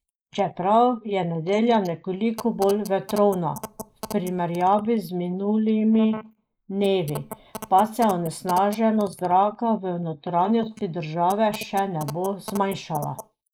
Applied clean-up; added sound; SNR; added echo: neural mask model Resemble Enhance denoiser.